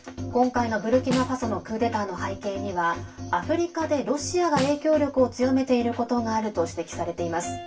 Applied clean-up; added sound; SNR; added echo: none; Snare drum; 11 dB; reverberation time 0.2 s.